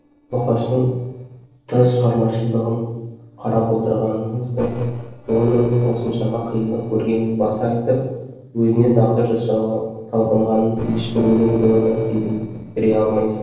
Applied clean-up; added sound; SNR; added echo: neural separator model SepFormer DNS4.